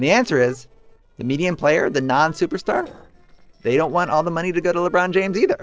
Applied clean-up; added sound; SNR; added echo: neural separator model SepFormer DNS4.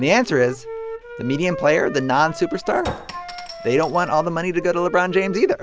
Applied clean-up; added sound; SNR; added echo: none; Chink, clink + Wind instrument, woodwind instrument; 13 dB; none.